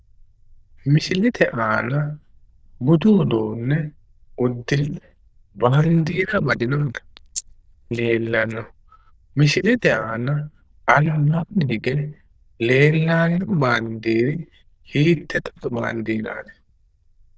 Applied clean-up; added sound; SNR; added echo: neural diffusion model UNIVERSE++.